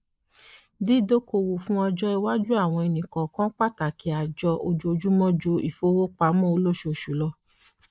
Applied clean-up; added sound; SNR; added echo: neural mask model Resemble Enhance denoiser.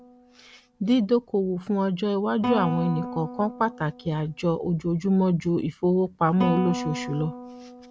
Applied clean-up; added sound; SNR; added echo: none; Guitar; 10 dB; none.